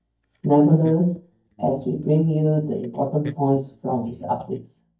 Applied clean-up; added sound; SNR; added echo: neural mask model DeepFilterNet 3.